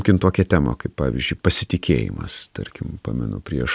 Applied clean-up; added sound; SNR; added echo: none; none; none; none.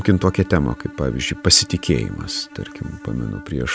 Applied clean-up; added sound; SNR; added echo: none; Bowed string instrument; 18 dB; none.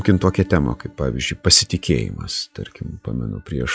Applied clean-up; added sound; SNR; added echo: classical method log-MMSE.